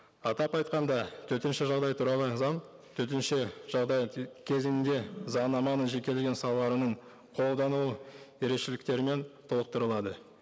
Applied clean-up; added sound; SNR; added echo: none; none; none; none.